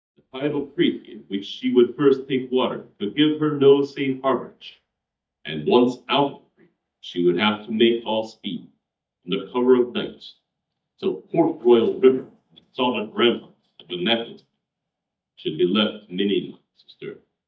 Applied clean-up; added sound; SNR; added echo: neural mask model DeepFilterNet 3.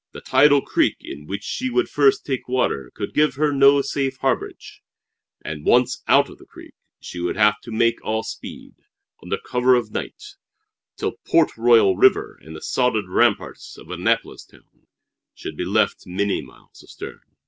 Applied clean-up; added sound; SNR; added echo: none; none; none; none.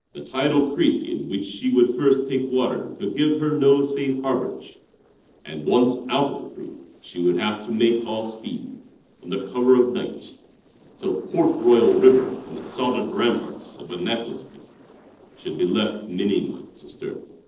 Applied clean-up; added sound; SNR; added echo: neural separator model SepFormer DNS4.